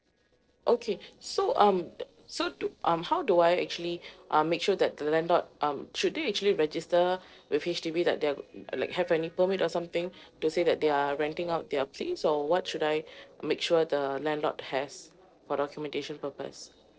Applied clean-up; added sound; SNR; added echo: neural separator model SepFormer DNS4.